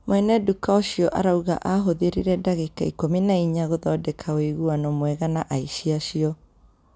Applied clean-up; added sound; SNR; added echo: none; none; none; none.